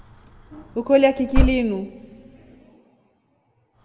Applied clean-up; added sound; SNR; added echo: none; Slam / Car; 3 dB; reverberation time 1.1 s.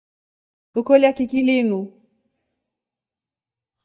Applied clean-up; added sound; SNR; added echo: neural mask model DeepFilterNet 3.